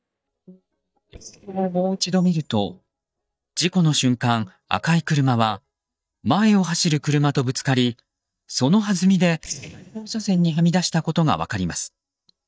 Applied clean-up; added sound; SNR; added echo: neural mask model DeepFilterNet 3.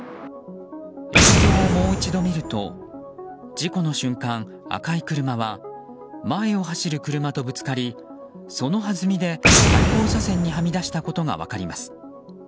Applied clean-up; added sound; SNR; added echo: none; Boom; -3 dB; none.